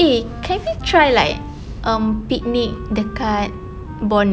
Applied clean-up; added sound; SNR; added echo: none; Wind instrument, woodwind instrument; 19 dB; none.